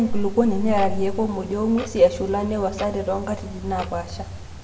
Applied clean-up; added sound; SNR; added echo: none; Clock; 14 dB; reverberation time 1.2 s.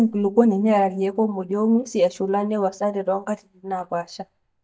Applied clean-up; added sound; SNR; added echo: neural mask model DeepFilterNet 3.